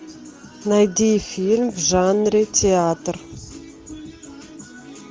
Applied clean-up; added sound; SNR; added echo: none; none; none; none.